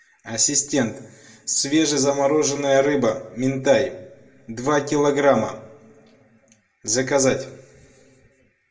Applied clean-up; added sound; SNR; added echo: none; none; none; reverberation time 0.9 s.